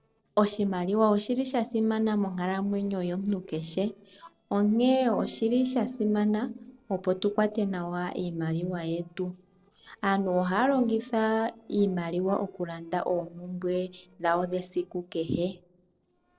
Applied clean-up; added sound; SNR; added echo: neural separator model SepFormer DNS4.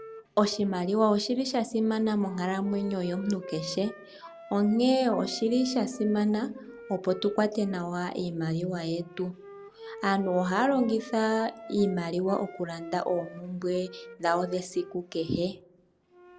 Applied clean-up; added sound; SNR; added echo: none; Wind instrument, woodwind instrument; 19 dB; none.